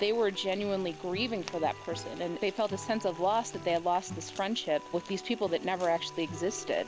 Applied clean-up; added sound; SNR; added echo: none; Acoustic guitar / Strum + Frying (food); 15 dB; none.